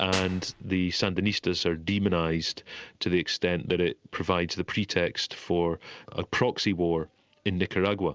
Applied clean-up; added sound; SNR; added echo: none; Clapping / Drum kit; 15 dB; none.